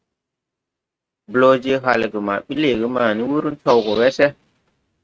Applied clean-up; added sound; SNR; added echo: neural mask model RNNoise.